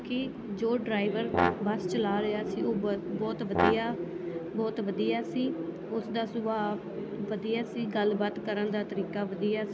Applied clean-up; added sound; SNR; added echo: none; Brass instrument; 2 dB; none.